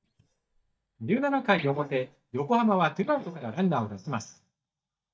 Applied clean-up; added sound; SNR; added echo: neural mask model DeepFilterNet 3.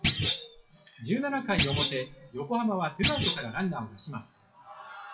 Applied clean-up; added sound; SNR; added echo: classical method WPE with log-MMSE.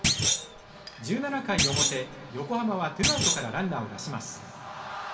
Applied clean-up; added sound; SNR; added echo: none; Thump, thud; -3 dB; reverberation time 2.3 s.